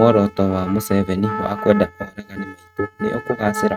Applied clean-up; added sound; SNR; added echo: neural mask model RNNoise.